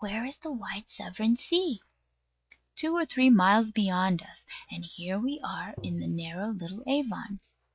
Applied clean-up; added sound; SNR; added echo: neural mask model RNNoise.